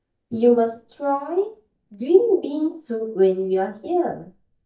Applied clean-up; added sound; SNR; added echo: neural mask model DeepFilterNet 3.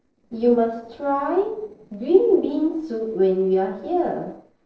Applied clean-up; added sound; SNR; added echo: neural separator model SepFormer DNS4.